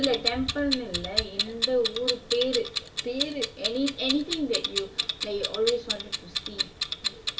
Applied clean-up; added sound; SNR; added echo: none; Clock; 2 dB; reverberation time 0.2 s.